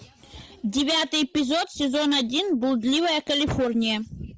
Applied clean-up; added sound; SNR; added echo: none; none; none; none.